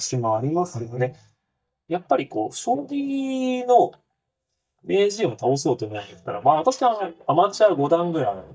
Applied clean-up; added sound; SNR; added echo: neural mask model DeepFilterNet 3.